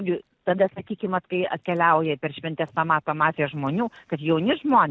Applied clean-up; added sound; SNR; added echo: none; none; none; none.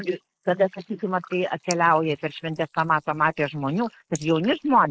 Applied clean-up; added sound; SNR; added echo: neural mask model Resemble Enhance denoiser.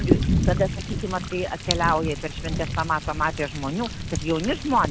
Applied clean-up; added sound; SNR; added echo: none; Thunder; 0 dB; none.